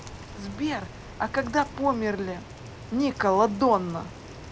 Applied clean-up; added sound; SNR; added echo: none; Rain; 14 dB; none.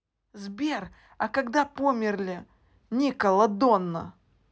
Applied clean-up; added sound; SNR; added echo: none; none; none; none.